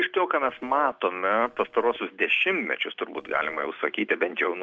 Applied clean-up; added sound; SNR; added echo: neural separator model SepFormer DNS4.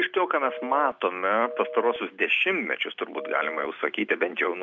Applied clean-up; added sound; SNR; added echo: none; Telephone; 12 dB; none.